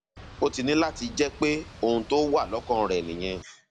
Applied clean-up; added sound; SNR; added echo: none; Boat, Water vehicle; 17 dB; none.